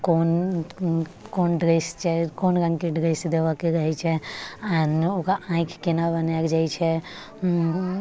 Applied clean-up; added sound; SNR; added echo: none; none; none; none.